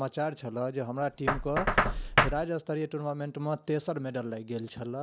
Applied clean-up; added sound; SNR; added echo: none; Knock; 0 dB; none.